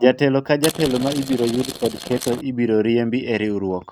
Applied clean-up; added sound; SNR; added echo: neural mask model RNNoise.